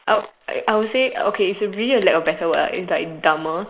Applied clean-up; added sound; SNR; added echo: neural mask model Resemble Enhance denoiser.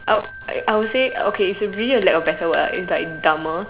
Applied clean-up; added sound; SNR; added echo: none; Bell; 14 dB; none.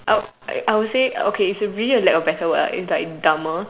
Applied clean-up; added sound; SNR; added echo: none; none; none; none.